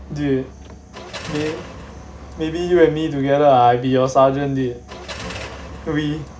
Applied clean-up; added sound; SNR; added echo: none; Car; 17 dB; none.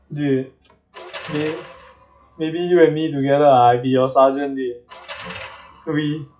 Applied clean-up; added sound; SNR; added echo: classical method log-MMSE.